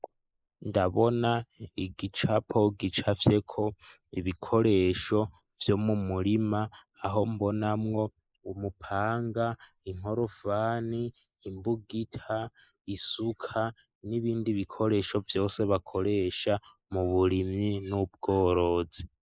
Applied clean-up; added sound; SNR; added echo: neural mask model Resemble Enhance denoiser.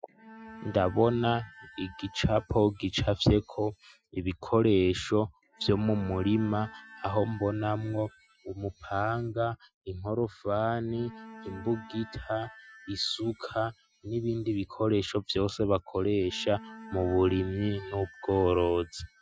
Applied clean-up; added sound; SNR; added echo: classical method Wiener filter.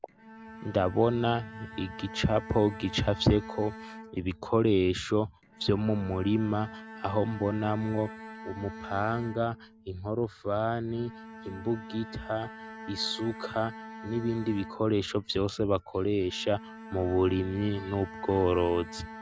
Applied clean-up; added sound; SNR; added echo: none; Bowed string instrument; 15 dB; none.